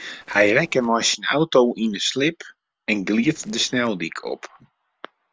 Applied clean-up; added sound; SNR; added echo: neural separator model SepFormer DNS4.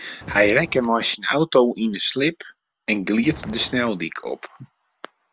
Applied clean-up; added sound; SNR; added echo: none; Walk, footsteps; 15 dB; none.